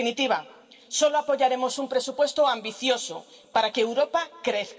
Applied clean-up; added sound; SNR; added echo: none; none; none; reverberation time 2.1 s.